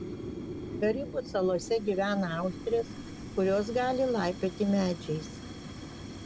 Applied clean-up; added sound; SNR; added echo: none; Fire; 10 dB; none.